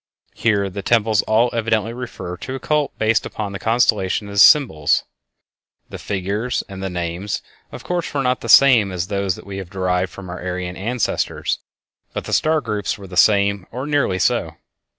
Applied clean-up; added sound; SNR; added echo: none; none; none; none.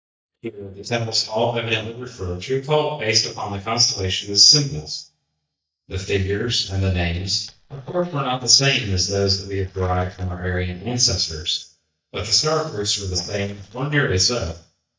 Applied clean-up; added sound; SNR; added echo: neural mask model DeepFilterNet 3.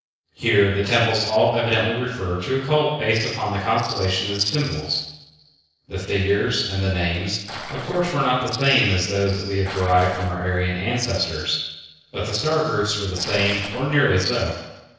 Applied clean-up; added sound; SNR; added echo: neural separator model SepFormer DNS4.